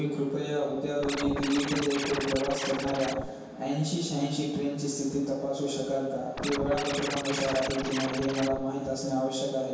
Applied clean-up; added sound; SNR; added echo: none; Scratching (performance technique); 5 dB; reverberation time 1.2 s.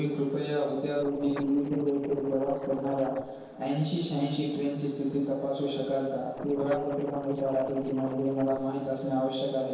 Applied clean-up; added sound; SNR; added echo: neural separator model SepFormer DNS4.